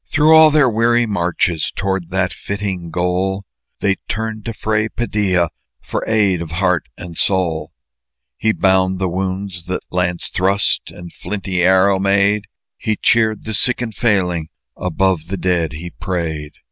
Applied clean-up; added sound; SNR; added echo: none; none; none; none.